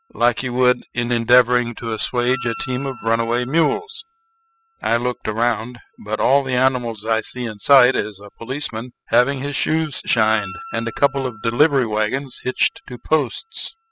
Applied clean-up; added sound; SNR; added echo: classical method spectral subtraction.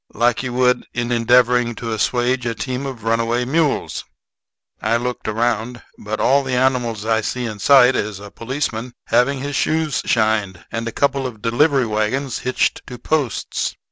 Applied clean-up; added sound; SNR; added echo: none; none; none; none.